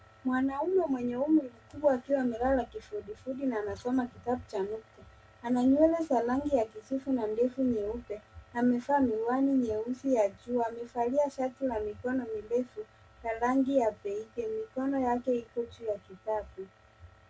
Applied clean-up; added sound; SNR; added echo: none; none; none; none.